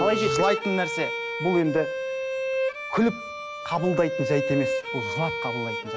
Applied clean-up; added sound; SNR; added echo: none; Bowed string instrument; 2 dB; none.